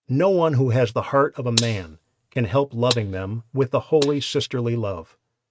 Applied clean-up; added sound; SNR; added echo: neural mask model RNNoise.